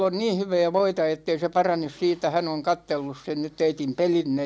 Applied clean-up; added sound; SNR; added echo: none; none; none; none.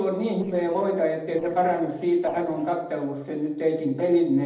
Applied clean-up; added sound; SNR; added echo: neural separator model SepFormer DNS4.